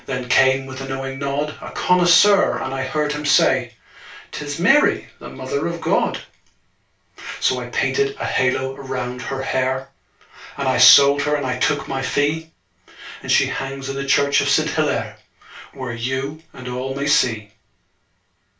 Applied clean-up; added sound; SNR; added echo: none; none; none; reverberation time 0.3 s.